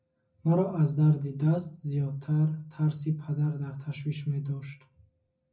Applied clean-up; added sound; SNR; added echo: none; none; none; reverberation time 0.4 s.